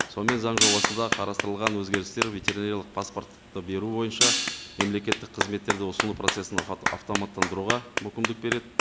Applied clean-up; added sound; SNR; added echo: none; Hi-hat + Clapping; -1 dB; none.